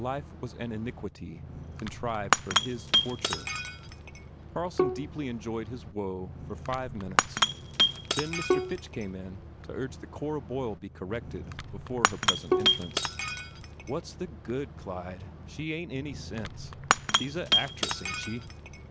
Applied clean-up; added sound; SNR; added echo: none; Bowed string instrument + Shatter / Crushing; -5 dB; none.